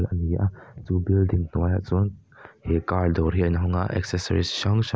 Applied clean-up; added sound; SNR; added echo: none; none; none; none.